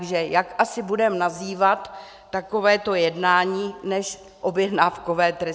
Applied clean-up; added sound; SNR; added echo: none; none; none; none.